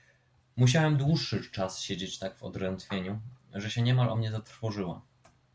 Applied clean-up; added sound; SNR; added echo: none; none; none; none.